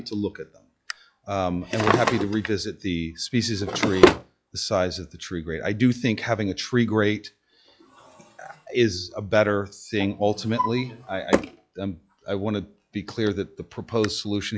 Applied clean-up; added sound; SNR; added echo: classical method log-MMSE.